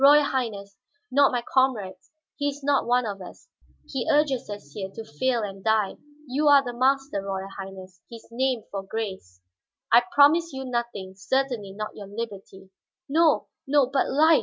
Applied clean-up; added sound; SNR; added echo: none; none; none; none.